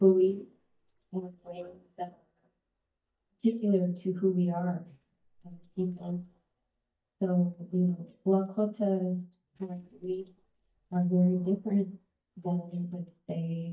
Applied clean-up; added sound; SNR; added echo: neural mask model DeepFilterNet 3.